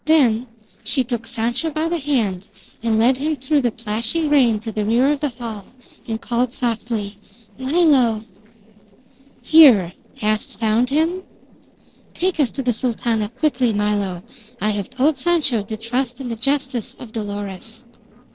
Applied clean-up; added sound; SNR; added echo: neural separator model SepFormer DNS4.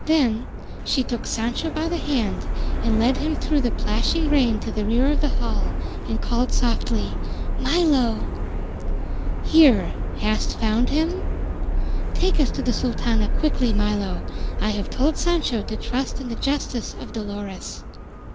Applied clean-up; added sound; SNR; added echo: none; Subway, metro, underground; -2 dB; none.